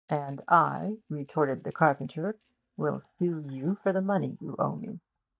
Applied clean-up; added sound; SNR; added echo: neural mask model DeepFilterNet 3.